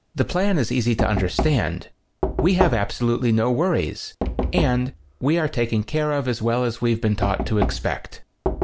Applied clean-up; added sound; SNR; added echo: none; Knock; 6 dB; none.